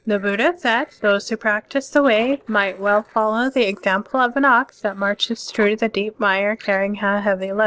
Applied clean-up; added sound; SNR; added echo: neural separator model SepFormer DNS4.